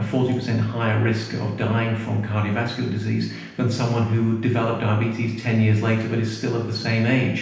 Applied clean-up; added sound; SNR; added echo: none; none; none; reverberation time 0.9 s.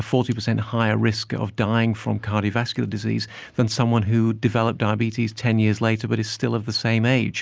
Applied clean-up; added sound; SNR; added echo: none; none; none; none.